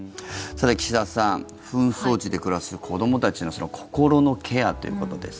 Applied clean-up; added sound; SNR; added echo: none; none; none; none.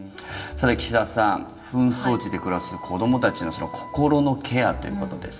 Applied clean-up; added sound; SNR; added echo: none; Wind instrument, woodwind instrument; 17 dB; reverberation time 1.5 s.